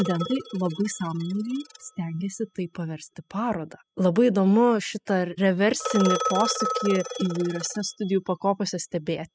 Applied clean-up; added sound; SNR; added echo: classical method spectral subtraction.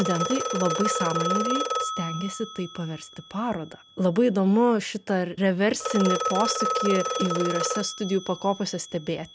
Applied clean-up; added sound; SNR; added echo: none; Telephone; 4 dB; none.